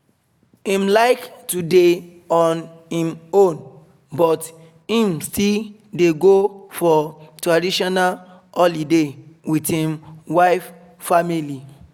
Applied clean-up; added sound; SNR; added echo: none; none; none; none.